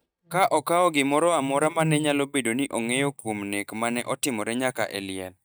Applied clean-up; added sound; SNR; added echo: neural mask model DeepFilterNet 3.